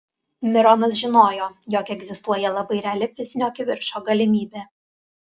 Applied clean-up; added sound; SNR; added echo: none; none; none; none.